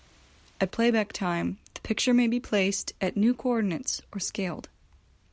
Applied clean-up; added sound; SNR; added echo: none; none; none; none.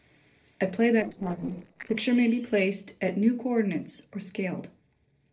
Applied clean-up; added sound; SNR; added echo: neural separator model SepFormer DNS4.